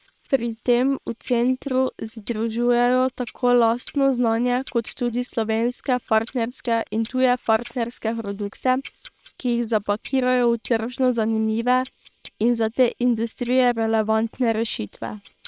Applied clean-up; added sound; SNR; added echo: neural separator model SepFormer WHAM!.